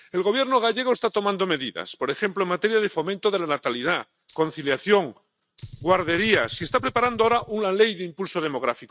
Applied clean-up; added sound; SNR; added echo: neural mask model RNNoise.